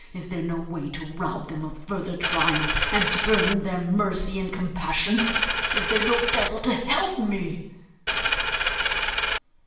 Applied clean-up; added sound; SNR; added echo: none; Coin (dropping); -3 dB; reverberation time 0.8 s.